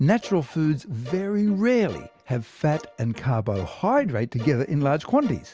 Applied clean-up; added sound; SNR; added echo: none; none; none; none.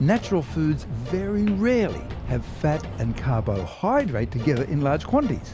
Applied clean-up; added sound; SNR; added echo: none; Walk, footsteps; 10 dB; none.